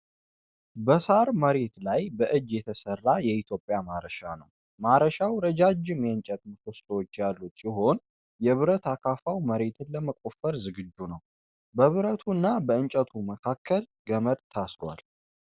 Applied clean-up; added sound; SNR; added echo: none; none; none; none.